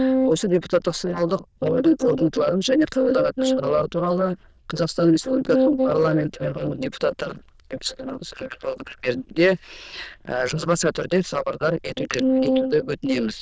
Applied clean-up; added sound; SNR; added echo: neural diffusion model UNIVERSE++.